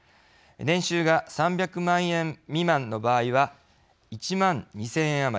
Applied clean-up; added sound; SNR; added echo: none; none; none; none.